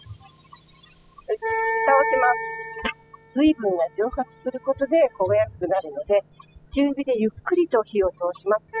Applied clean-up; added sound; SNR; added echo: classical method spectral subtraction.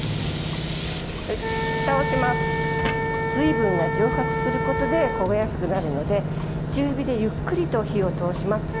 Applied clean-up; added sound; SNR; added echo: none; Wind instrument, woodwind instrument + Engine / Boat, Water vehicle; 0 dB; none.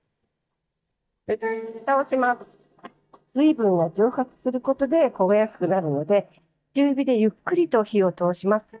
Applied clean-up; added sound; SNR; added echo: neural mask model DeepFilterNet 3.